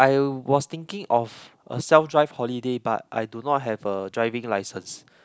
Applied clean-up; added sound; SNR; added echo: none; none; none; none.